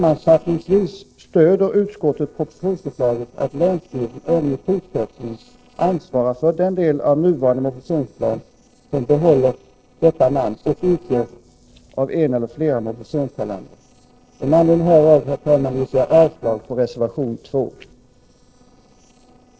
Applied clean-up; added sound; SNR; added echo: neural separator model SepFormer DNS4.